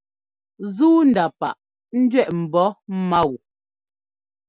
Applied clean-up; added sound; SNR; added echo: none; none; none; none.